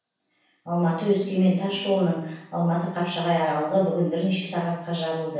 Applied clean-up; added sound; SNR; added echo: none; none; none; reverberation time 0.7 s.